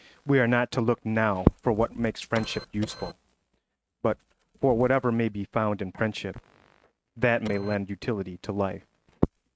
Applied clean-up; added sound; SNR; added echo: neural mask model RNNoise.